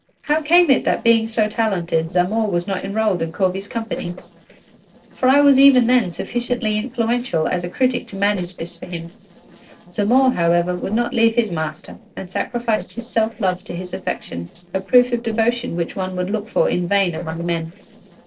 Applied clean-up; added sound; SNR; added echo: neural separator model SepFormer DNS4.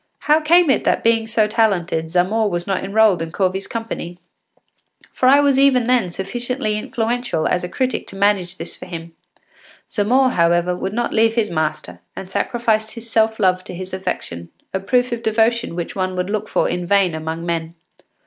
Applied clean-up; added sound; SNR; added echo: none; none; none; none.